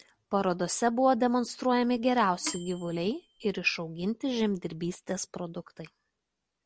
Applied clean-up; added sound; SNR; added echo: none; Microwave oven / Bell; 14 dB; none.